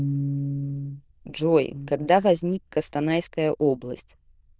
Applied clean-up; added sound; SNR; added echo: neural diffusion model UNIVERSE++.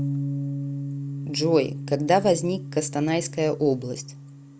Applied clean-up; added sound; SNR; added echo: none; Bass guitar; 7 dB; none.